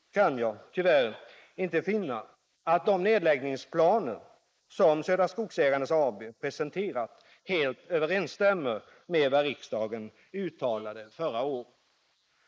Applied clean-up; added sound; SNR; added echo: neural mask model Resemble Enhance denoiser.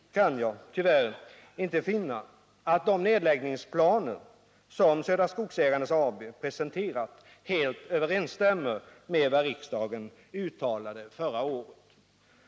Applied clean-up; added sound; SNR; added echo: none; none; none; none.